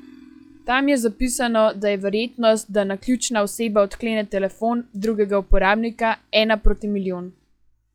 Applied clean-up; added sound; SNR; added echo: classical method log-MMSE.